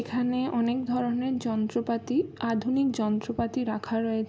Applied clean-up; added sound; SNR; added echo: none; none; none; none.